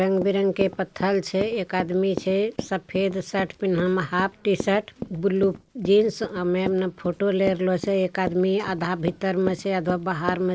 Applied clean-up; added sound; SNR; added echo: none; Run; 12 dB; none.